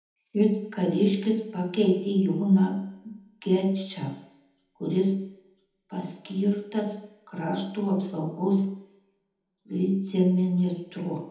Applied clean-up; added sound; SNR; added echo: none; none; none; reverberation time 1.0 s.